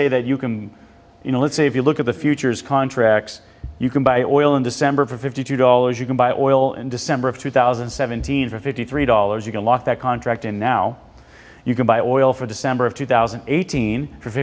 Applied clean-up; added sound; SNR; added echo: none; none; none; none.